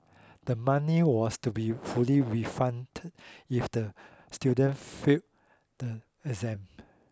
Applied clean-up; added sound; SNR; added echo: none; none; none; none.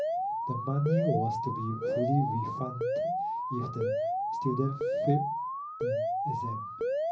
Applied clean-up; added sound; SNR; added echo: none; Alarm; -2 dB; reverberation time 0.5 s.